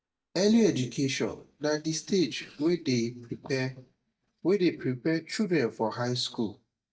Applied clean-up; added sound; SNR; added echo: neural mask model DeepFilterNet 3.